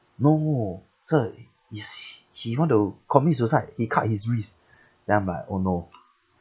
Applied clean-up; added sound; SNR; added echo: none; none; none; none.